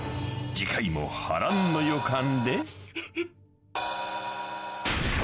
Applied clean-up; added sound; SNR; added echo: none; Crash cymbal; 3 dB; none.